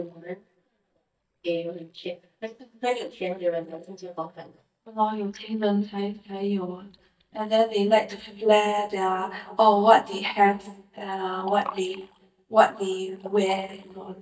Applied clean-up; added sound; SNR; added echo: neural mask model DeepFilterNet 3.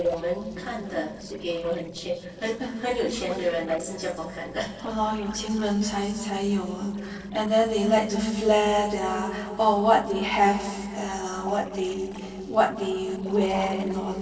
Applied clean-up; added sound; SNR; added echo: neural separator model SepFormer DNS4.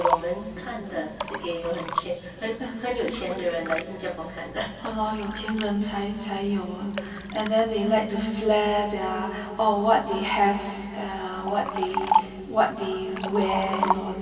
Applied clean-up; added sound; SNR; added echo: none; Liquid; 7 dB; reverberation time 2.5 s.